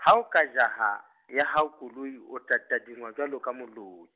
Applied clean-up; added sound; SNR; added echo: none; none; none; none.